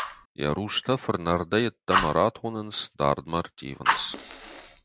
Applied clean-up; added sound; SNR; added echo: none; Fire; 4 dB; none.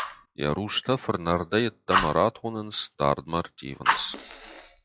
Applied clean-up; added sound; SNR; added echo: classical method log-MMSE.